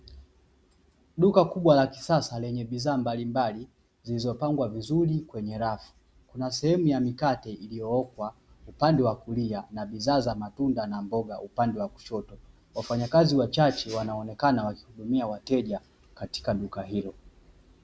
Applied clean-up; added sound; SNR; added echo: none; none; none; none.